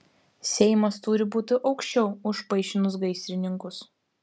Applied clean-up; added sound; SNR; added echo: none; none; none; none.